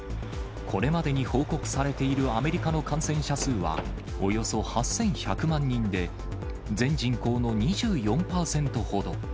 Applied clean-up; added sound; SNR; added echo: none; Run; 13 dB; none.